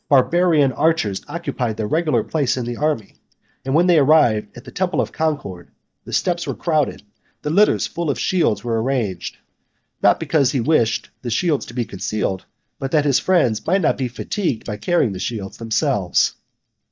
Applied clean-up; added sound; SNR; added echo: neural mask model DeepFilterNet 3.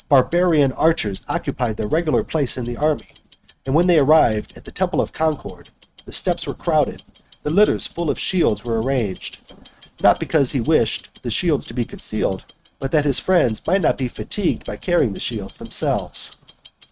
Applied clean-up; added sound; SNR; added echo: neural mask model RNNoise.